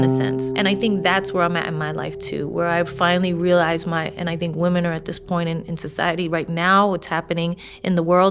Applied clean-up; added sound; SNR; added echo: none; Electric guitar / Bass guitar; 9 dB; none.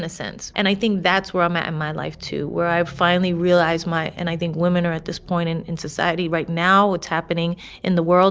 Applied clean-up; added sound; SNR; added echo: none; none; none; none.